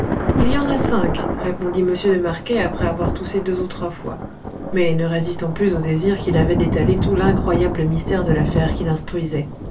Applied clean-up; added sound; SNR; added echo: none; Thunder / Rain; 3 dB; reverberation time 0.2 s.